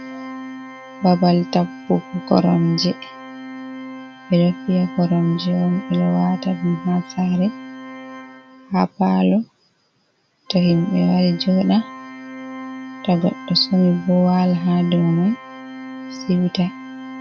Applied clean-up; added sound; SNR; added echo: none; Organ; 15 dB; none.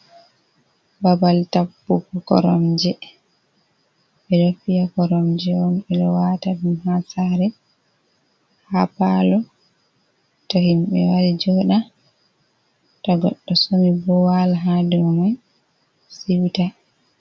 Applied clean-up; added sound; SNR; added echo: none; none; none; none.